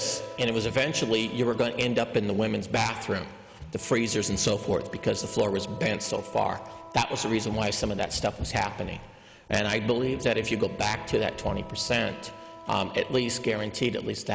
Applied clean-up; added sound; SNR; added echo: none; Wind instrument, woodwind instrument; 20 dB; none.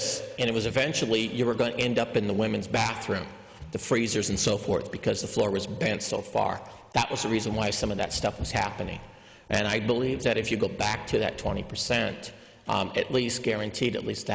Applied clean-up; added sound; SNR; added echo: none; none; none; none.